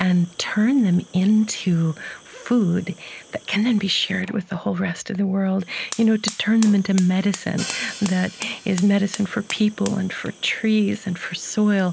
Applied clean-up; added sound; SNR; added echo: none; Hi-hat + Fire; 18 dB; none.